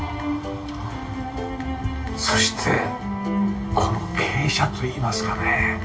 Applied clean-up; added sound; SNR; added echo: none; none; none; reverberation time 0.2 s.